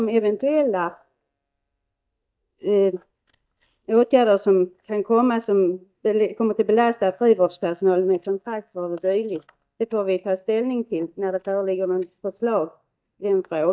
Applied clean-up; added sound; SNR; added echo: neural mask model DeepFilterNet 3.